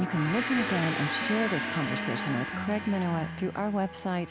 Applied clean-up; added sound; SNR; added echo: none; Gong; 5 dB; none.